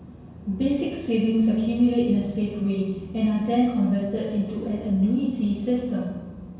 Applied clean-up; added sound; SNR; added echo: none; none; none; reverberation time 1.0 s.